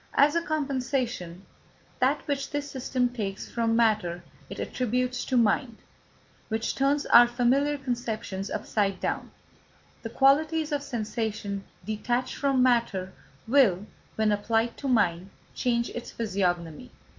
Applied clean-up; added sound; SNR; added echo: none; none; none; none.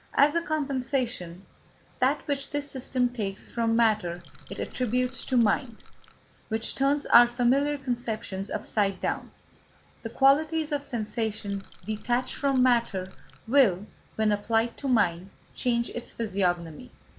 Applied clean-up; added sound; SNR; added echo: none; Rattle / Rattle (instrument); 16 dB; none.